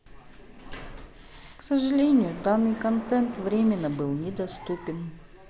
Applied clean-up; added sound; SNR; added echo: none; Sliding door; 17 dB; none.